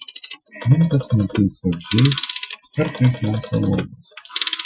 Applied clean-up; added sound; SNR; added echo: classical method Wiener filter.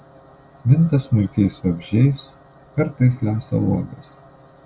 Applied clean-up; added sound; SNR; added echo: none; none; none; none.